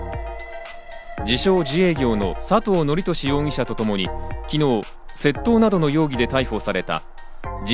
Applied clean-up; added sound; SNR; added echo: none; Alarm; 12 dB; none.